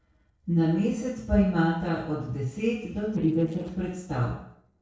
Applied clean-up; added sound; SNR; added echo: neural separator model SepFormer DNS4.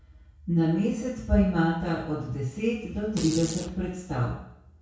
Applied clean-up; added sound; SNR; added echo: none; Fart; 13 dB; reverberation time 0.6 s.